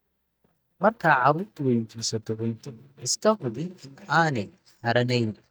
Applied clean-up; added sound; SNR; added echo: neural mask model DeepFilterNet 3.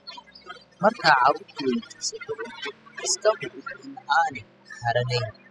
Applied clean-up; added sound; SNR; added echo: classical method spectral subtraction.